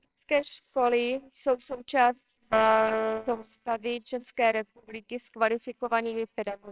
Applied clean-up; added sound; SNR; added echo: neural separator model SepFormer WHAMR!.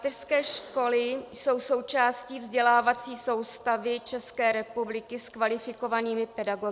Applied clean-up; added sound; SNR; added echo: none; none; none; none.